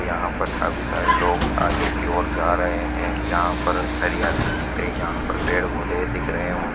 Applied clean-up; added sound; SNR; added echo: none; Vehicle; 0 dB; none.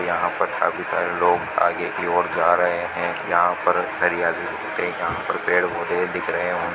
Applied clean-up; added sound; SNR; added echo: none; none; none; none.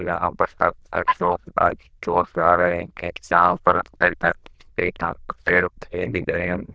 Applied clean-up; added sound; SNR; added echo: neural diffusion model UNIVERSE++.